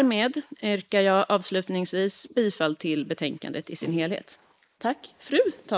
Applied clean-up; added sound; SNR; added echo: neural mask model Resemble Enhance denoiser.